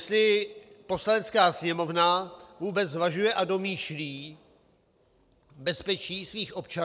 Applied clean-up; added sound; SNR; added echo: none; none; none; none.